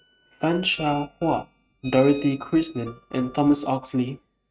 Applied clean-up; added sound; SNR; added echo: neural mask model RNNoise.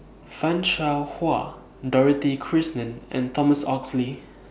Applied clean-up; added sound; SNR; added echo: none; none; none; none.